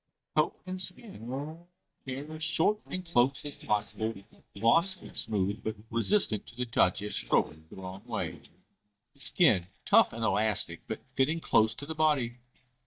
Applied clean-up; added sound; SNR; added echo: neural mask model DeepFilterNet 3.